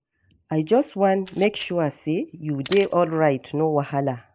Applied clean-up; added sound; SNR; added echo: neural mask model Resemble Enhance denoiser.